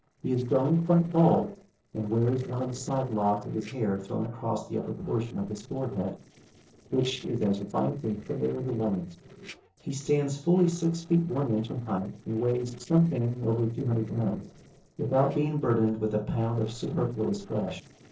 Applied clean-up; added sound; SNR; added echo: neural separator model SepFormer DNS4.